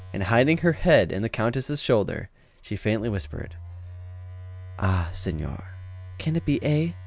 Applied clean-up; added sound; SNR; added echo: none; Telephone; 15 dB; none.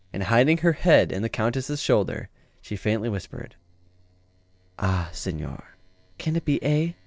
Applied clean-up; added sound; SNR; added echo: neural separator model SepFormer DNS4.